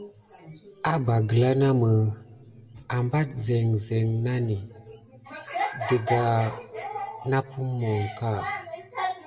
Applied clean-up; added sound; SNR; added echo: none; none; none; reverberation time 0.9 s.